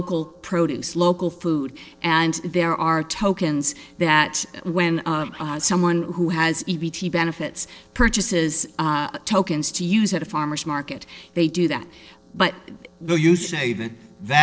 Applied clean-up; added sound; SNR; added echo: neural separator model SepFormer DNS4.